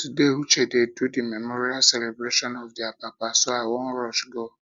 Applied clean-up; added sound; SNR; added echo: none; none; none; none.